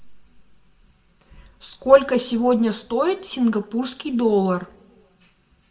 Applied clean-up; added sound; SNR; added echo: none; none; none; reverberation time 0.4 s.